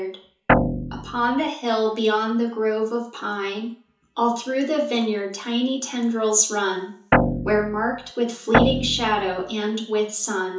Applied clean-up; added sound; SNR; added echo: none; Guitar; -1 dB; reverberation time 0.6 s.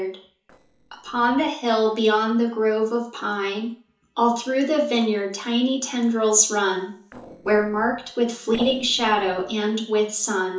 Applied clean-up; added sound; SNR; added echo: neural separator model SepFormer DNS4.